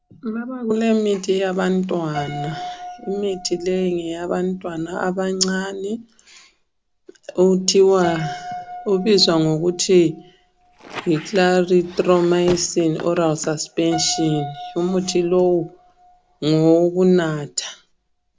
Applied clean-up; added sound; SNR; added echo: none; Squeak + Piano; 17 dB; none.